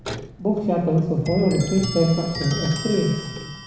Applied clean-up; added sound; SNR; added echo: none; Clock; 11 dB; reverberation time 1.0 s.